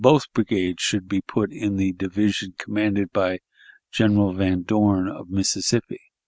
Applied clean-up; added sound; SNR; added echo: none; none; none; none.